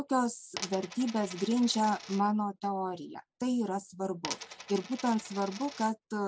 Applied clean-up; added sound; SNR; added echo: none; Coin (dropping); 12 dB; none.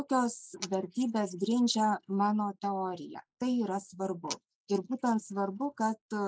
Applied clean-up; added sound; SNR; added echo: neural mask model Resemble Enhance denoiser.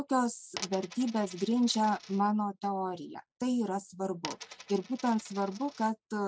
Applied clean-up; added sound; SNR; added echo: neural mask model RNNoise.